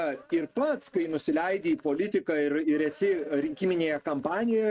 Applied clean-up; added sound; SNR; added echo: neural mask model RNNoise.